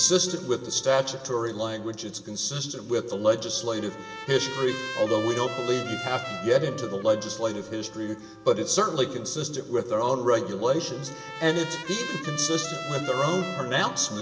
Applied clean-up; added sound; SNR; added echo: none; Trumpet; 12 dB; reverberation time 0.8 s.